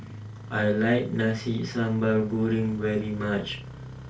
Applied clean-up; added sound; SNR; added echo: none; Engine starting; 13 dB; reverberation time 0.2 s.